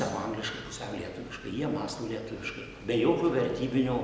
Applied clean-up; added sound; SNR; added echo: none; none; none; none.